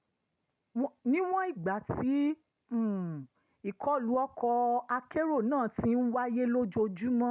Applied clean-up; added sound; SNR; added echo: none; none; none; none.